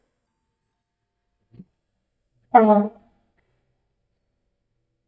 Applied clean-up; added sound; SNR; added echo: neural mask model DeepFilterNet 3.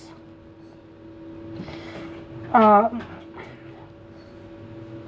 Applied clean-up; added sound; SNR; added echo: none; none; none; none.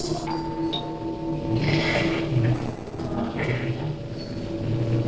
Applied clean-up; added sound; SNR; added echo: neural separator model SepFormer DNS4.